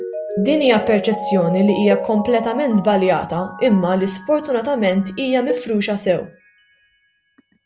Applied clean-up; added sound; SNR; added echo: none; Mallet percussion + Cowbell; 10 dB; none.